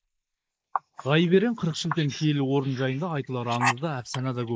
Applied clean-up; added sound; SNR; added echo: neural mask model Resemble Enhance denoiser.